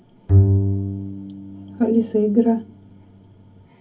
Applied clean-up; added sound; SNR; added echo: none; Bowed string instrument; -2 dB; reverberation time 0.3 s.